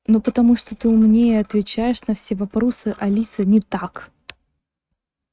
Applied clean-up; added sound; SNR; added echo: neural mask model RNNoise.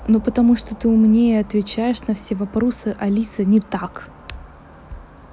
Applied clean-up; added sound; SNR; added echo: none; none; none; none.